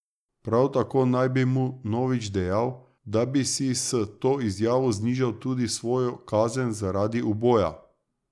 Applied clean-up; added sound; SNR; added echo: none; none; none; none.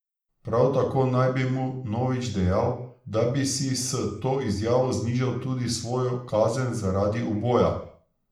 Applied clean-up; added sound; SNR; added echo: none; none; none; reverberation time 0.5 s.